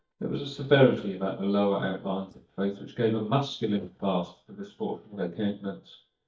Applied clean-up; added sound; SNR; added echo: neural mask model DeepFilterNet 3.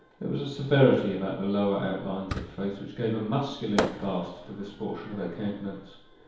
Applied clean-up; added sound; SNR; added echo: none; Fireworks; 11 dB; reverberation time 2.2 s.